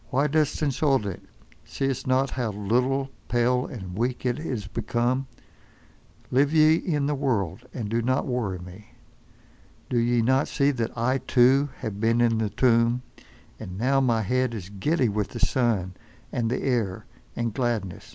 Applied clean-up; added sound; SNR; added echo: none; none; none; none.